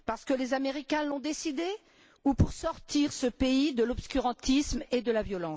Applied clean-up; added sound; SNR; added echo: none; none; none; none.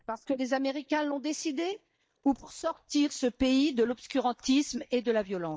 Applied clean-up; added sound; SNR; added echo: neural mask model DeepFilterNet 3.